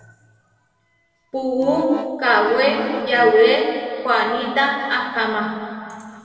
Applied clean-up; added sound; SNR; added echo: none; Accordion; 11 dB; reverberation time 2.2 s.